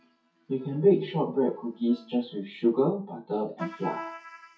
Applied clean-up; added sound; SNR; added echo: classical method WPE with log-MMSE.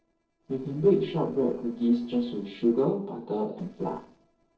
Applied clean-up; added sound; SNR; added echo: neural separator model SepFormer DNS4.